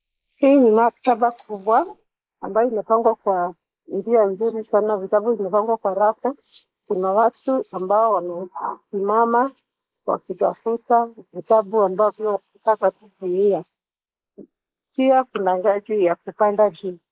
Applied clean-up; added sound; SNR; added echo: neural mask model Resemble Enhance denoiser.